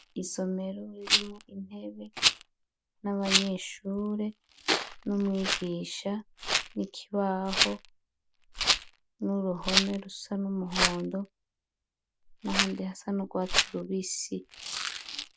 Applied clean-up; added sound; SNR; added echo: none; Rattle; -1 dB; none.